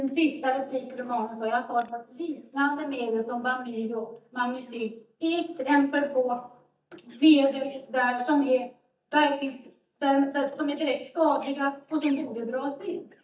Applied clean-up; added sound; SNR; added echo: neural mask model DeepFilterNet 3.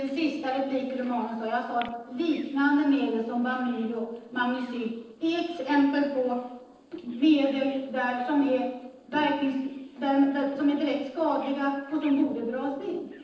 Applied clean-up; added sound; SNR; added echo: neural separator model SepFormer DNS4.